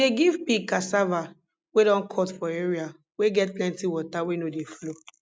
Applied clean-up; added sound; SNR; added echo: none; none; none; none.